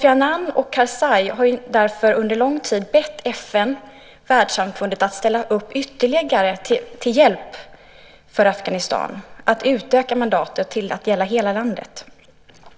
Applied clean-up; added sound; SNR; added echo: none; none; none; none.